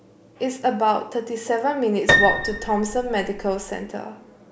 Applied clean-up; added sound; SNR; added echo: none; Piano; -1 dB; none.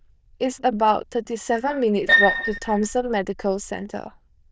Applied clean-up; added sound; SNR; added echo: neural diffusion model UNIVERSE++.